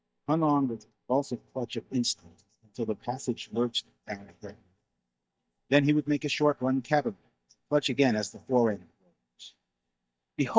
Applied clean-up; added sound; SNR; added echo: neural mask model DeepFilterNet 3.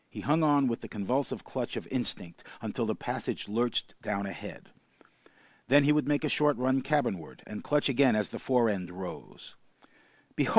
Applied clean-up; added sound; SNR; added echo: none; none; none; none.